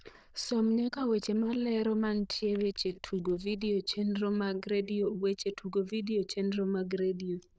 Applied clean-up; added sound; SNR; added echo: neural diffusion model UNIVERSE++.